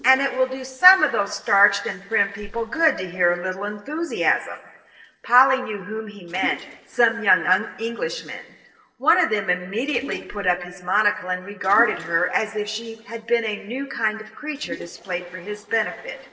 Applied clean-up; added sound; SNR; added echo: neural separator model SepFormer DNS4.